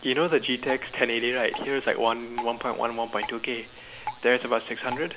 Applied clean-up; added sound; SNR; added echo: none; Drip; 14 dB; none.